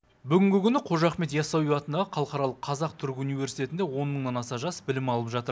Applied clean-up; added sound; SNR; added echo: none; none; none; none.